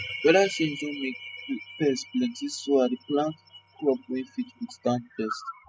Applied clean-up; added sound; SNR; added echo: classical method spectral subtraction.